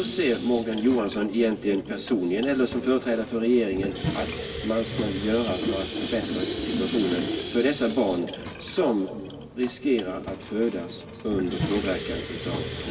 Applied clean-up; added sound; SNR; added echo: none; Sink (filling or washing) / Water tap, faucet; 7 dB; reverberation time 2.4 s.